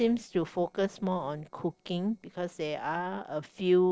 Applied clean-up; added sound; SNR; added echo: neural separator model SepFormer DNS4.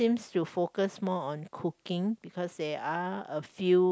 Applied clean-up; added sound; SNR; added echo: none; none; none; none.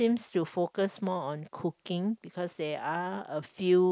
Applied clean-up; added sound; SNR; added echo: neural mask model Resemble Enhance denoiser.